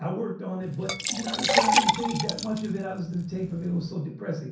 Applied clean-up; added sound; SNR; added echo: none; Liquid; -3 dB; reverberation time 0.6 s.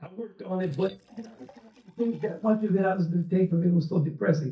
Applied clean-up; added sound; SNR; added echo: neural mask model DeepFilterNet 3.